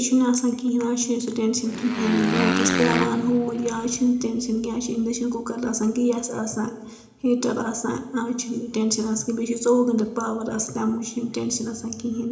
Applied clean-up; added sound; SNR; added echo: none; Motorcycle; 3 dB; reverberation time 0.8 s.